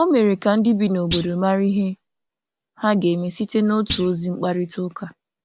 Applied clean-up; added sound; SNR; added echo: none; Thump, thud; 13 dB; none.